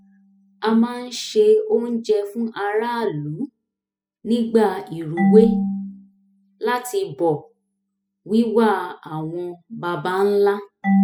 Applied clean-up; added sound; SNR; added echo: classical method spectral subtraction.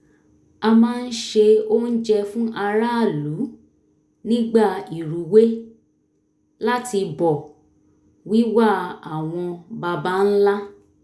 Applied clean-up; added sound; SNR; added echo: none; none; none; none.